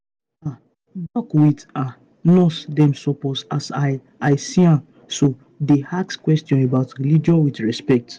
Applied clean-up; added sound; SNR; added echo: none; none; none; none.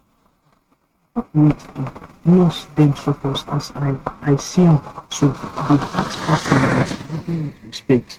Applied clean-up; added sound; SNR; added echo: neural mask model RNNoise.